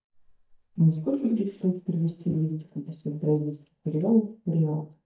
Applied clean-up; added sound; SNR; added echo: neural mask model DeepFilterNet 3.